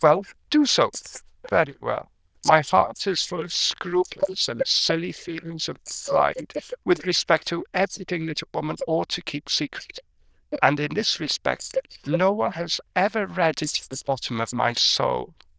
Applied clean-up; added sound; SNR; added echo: neural diffusion model UNIVERSE++.